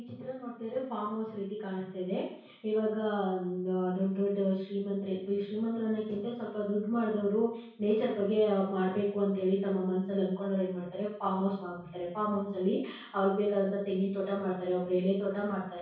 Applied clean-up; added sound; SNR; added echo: none; none; none; reverberation time 0.6 s.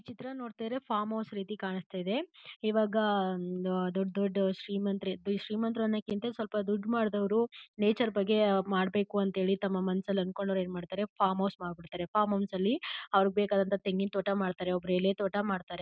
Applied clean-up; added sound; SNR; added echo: none; none; none; none.